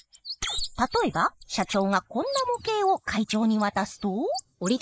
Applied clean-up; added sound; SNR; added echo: neural mask model Resemble Enhance denoiser.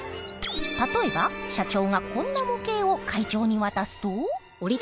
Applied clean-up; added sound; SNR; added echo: none; Wind instrument, woodwind instrument + Bird; 12 dB; none.